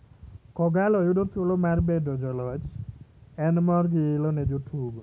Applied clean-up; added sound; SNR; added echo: none; none; none; none.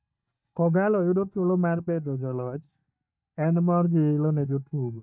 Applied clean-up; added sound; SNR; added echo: neural mask model DeepFilterNet 3.